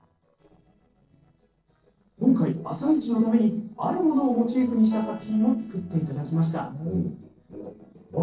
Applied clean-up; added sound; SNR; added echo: neural separator model SepFormer DNS4.